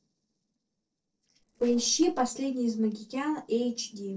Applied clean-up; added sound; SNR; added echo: neural separator model SepFormer DNS4.